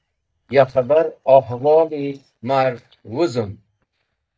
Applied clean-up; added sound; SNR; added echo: neural mask model DeepFilterNet 3.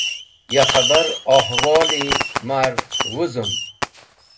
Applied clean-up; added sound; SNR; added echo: none; Fireworks; 2 dB; reverberation time 0.2 s.